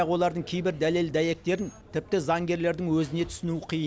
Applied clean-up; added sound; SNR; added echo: none; none; none; none.